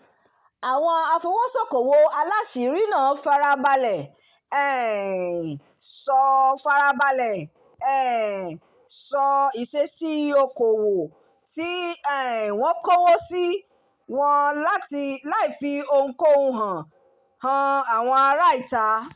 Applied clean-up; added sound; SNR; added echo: none; none; none; none.